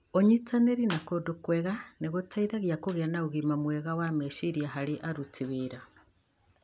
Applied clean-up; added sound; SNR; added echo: none; none; none; none.